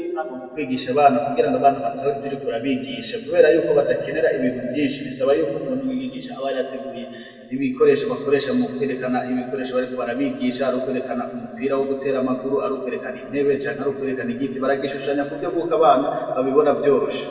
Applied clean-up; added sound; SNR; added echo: none; none; none; reverberation time 2.1 s.